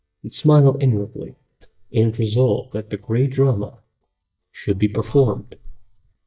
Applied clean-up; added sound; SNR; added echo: neural mask model DeepFilterNet 3.